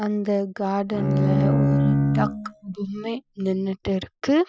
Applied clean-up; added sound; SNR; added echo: classical method Wiener filter.